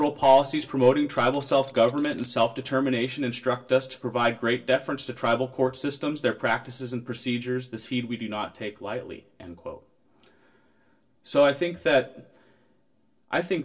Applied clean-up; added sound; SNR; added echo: neural separator model SepFormer DNS4.